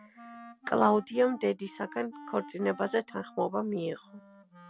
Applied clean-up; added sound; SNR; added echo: none; Wind instrument, woodwind instrument; 19 dB; none.